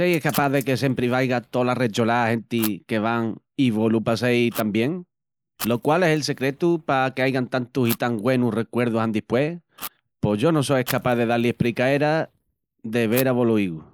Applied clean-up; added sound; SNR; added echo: neural mask model Resemble Enhance denoiser.